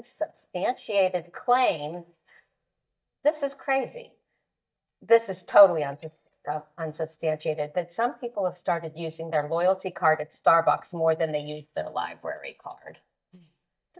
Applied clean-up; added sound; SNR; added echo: neural mask model DeepFilterNet 3.